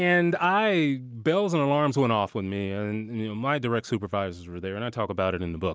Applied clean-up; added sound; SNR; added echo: none; none; none; none.